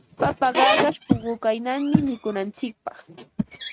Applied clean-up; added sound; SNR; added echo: neural mask model RNNoise.